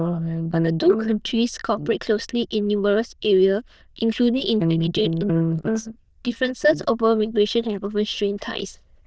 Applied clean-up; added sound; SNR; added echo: neural diffusion model UNIVERSE++.